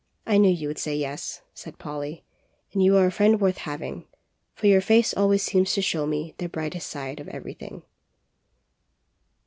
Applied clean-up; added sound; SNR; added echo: none; none; none; none.